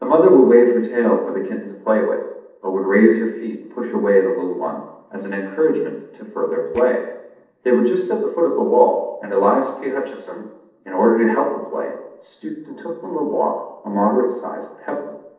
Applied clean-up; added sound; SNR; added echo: neural separator model SepFormer DNS4.